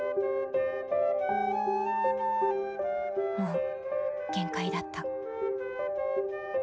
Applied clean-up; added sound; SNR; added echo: none; Wind instrument, woodwind instrument; 4 dB; none.